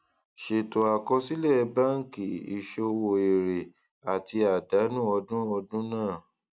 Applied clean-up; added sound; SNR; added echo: none; none; none; none.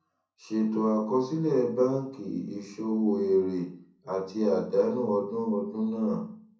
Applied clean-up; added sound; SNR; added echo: none; none; none; reverberation time 0.6 s.